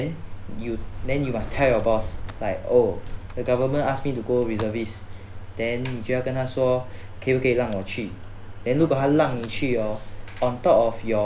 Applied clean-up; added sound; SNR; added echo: none; Sliding door; 8 dB; none.